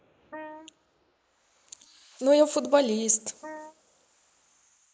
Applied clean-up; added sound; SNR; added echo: neural mask model Resemble Enhance denoiser.